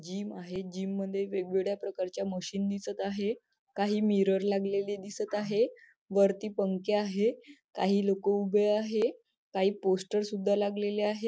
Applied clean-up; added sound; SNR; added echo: none; none; none; none.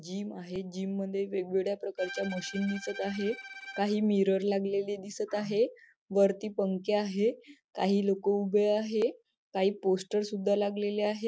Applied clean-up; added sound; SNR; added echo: none; Bowed string instrument; 15 dB; none.